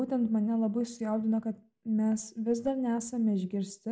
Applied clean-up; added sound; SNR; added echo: none; none; none; none.